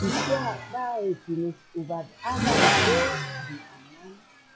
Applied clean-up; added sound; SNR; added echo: classical method log-MMSE.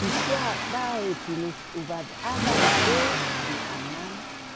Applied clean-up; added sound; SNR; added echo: none; Accelerating, revving, vroom; -4 dB; none.